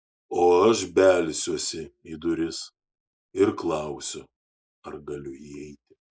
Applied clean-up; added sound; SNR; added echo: neural mask model Resemble Enhance denoiser.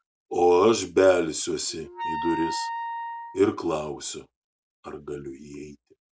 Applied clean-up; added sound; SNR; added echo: none; Wind instrument, woodwind instrument; 9 dB; none.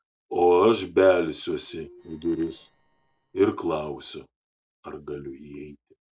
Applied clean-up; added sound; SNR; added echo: neural separator model SepFormer DNS4.